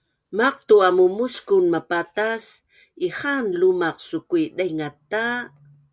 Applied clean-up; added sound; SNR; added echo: none; none; none; none.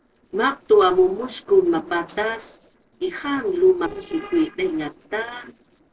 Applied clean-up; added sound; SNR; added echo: neural separator model SepFormer DNS4.